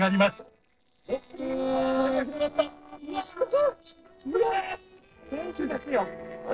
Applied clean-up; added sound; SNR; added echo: neural separator model SepFormer DNS4.